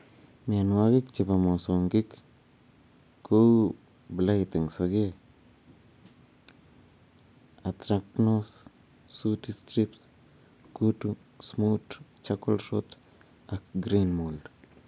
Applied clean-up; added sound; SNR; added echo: none; none; none; none.